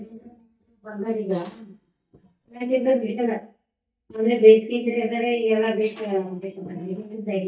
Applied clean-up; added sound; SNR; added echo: neural mask model DeepFilterNet 3.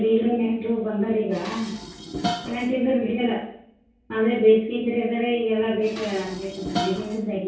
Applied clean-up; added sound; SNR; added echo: none; Dishes, pots, and pans; 12 dB; reverberation time 0.6 s.